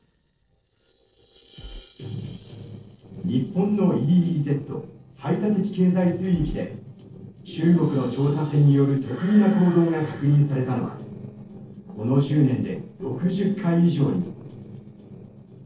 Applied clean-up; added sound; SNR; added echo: neural separator model SepFormer DNS4.